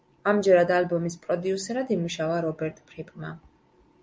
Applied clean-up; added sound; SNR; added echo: none; none; none; none.